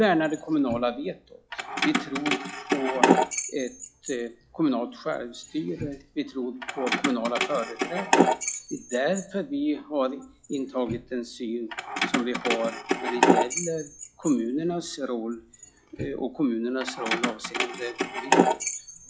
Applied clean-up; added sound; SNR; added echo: classical method log-MMSE.